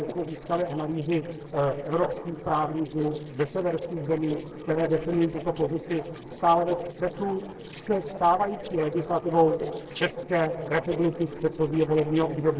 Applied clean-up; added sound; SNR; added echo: neural separator model SepFormer DNS4.